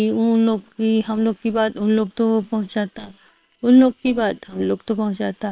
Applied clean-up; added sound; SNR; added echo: neural separator model SepFormer WHAM!.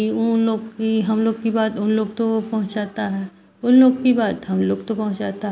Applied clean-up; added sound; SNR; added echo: none; none; none; none.